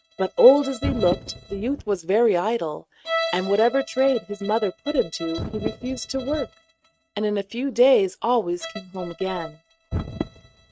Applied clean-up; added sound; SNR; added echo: neural mask model RNNoise.